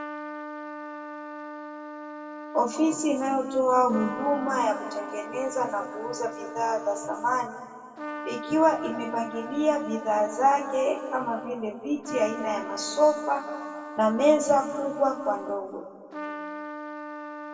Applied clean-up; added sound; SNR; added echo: none; Trumpet; 11 dB; reverberation time 2.1 s.